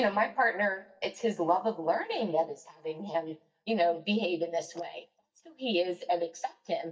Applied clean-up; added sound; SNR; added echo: neural mask model DeepFilterNet 3.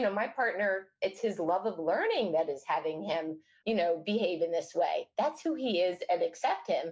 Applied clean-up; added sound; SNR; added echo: none; none; none; none.